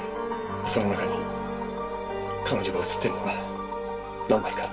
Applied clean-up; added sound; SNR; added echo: none; Telephone; 16 dB; reverberation time 0.1 s.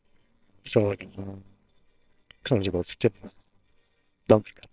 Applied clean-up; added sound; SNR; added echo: neural separator model SepFormer WHAMR!.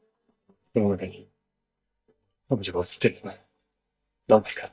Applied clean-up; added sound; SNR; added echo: neural mask model DeepFilterNet 3.